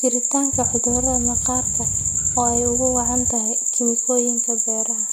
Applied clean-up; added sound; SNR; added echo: none; Boat, Water vehicle; 12 dB; none.